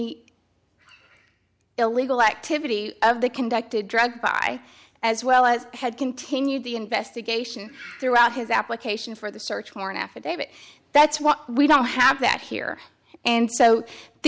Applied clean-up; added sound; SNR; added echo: none; none; none; none.